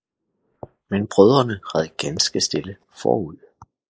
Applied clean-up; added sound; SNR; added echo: neural mask model Resemble Enhance denoiser.